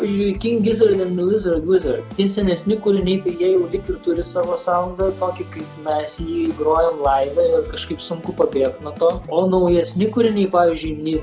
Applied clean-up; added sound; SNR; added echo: none; none; none; none.